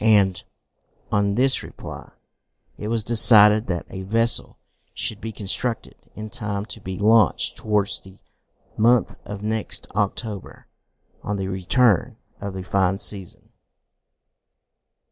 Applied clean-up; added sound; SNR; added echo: neural mask model Resemble Enhance denoiser.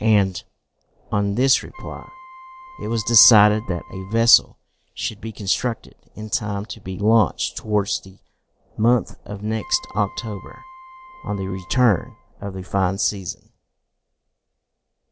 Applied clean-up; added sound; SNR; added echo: none; Wind instrument, woodwind instrument; 20 dB; none.